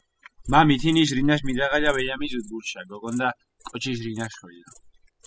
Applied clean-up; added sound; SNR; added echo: classical method spectral subtraction.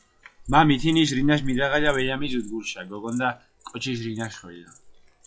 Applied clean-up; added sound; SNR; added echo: classical method log-MMSE.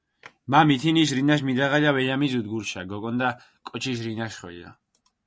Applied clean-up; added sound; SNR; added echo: none; none; none; none.